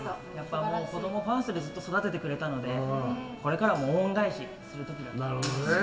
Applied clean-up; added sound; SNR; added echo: none; Bowed string instrument; 17 dB; reverberation time 1.7 s.